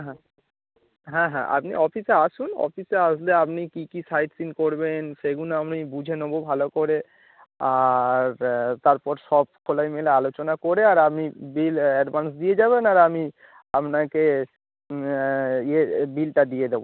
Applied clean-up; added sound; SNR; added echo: none; none; none; none.